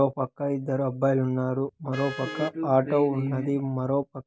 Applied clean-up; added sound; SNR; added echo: none; Vehicle horn, car horn, honking; 18 dB; none.